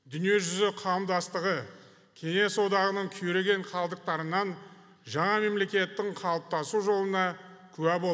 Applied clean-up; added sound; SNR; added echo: none; none; none; none.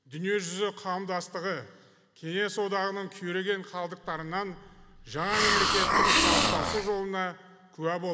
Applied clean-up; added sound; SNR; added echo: none; Hiss; -5 dB; none.